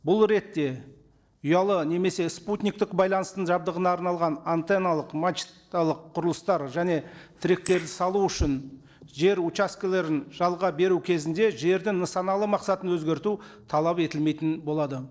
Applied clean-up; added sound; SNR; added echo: neural separator model SepFormer DNS4.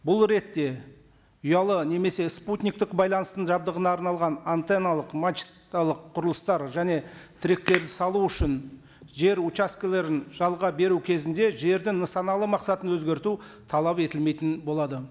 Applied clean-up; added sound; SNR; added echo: none; Crack / Crackle; 7 dB; none.